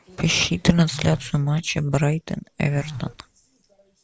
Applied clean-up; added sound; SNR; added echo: none; Telephone; 17 dB; none.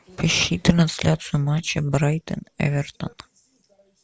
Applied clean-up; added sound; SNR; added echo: none; none; none; none.